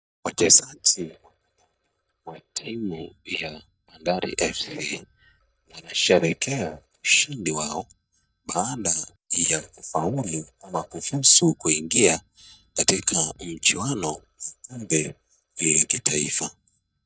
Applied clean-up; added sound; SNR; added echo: neural mask model DeepFilterNet 3.